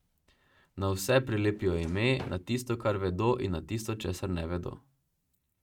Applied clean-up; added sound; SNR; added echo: neural mask model RNNoise.